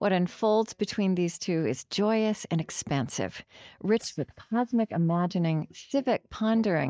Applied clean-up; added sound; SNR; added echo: neural mask model DeepFilterNet 3.